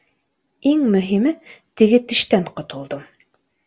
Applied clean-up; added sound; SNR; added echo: none; none; none; none.